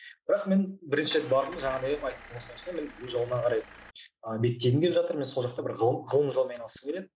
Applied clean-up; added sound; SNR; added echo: none; Engine starting / Car; 17 dB; none.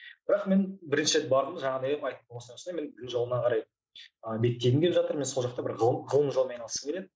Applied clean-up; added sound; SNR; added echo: none; none; none; none.